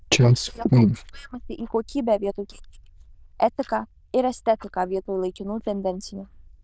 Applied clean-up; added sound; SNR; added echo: neural diffusion model UNIVERSE++.